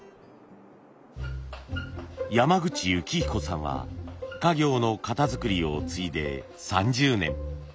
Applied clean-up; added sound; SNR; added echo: none; none; none; none.